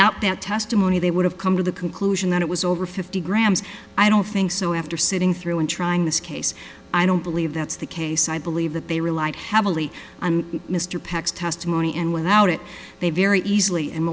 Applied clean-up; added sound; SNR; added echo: none; none; none; none.